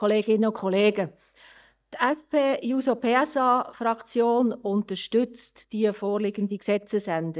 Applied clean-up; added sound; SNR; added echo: neural mask model DeepFilterNet 3.